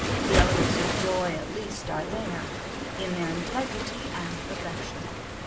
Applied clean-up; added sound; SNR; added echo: none; Waves, surf; -3 dB; reverberation time 1.4 s.